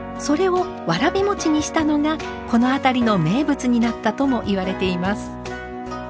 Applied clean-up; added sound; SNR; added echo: none; none; none; none.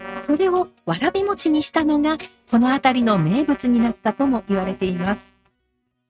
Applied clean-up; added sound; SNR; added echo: neural mask model RNNoise.